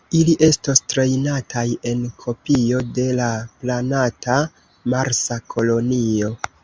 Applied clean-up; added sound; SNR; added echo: none; none; none; none.